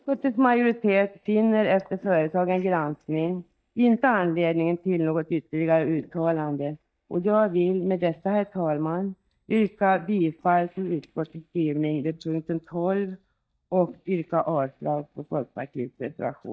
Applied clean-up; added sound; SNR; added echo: neural mask model DeepFilterNet 3.